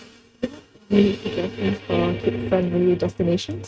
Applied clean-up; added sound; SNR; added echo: neural mask model RNNoise.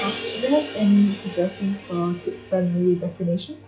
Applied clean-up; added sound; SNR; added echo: classical method log-MMSE.